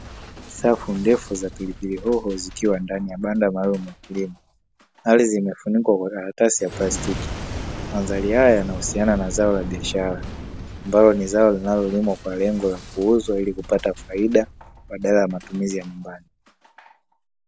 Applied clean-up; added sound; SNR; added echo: none; Boom; 13 dB; none.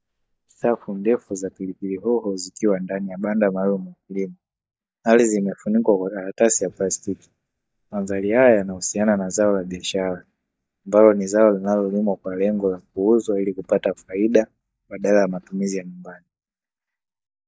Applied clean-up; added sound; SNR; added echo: neural mask model DeepFilterNet 3.